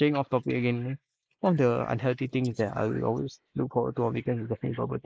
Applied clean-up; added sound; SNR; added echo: neural mask model Resemble Enhance denoiser.